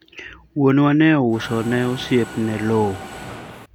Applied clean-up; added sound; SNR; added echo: none; Mechanisms; 15 dB; none.